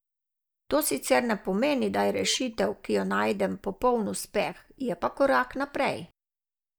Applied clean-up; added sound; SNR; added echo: neural mask model DeepFilterNet 3.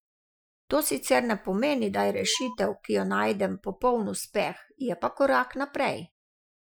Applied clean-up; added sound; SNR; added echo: classical method Wiener filter.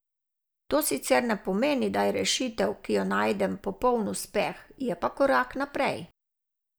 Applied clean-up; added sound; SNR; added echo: none; none; none; none.